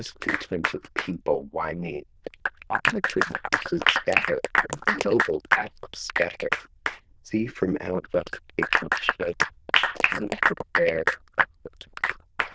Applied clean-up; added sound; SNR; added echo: neural diffusion model UNIVERSE++.